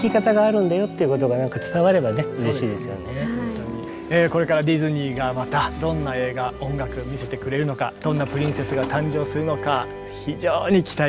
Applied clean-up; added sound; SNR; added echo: none; Toilet flush; 19 dB; none.